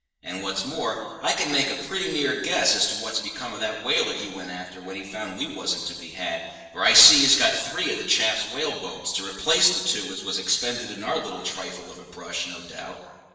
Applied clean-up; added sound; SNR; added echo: none; none; none; reverberation time 1.2 s.